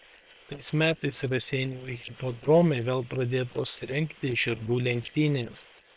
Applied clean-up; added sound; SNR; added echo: neural separator model SepFormer WHAM!.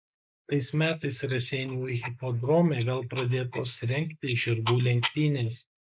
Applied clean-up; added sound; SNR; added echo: neural mask model Resemble Enhance denoiser.